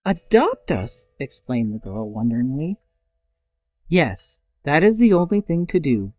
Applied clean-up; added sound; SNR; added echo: neural mask model DeepFilterNet 3.